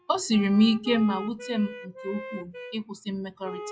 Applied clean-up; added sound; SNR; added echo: classical method log-MMSE.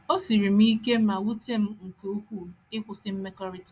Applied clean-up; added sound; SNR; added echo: none; none; none; none.